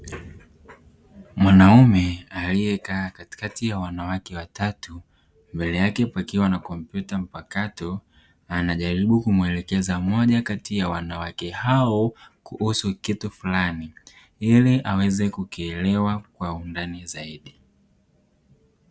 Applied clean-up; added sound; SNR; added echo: none; none; none; none.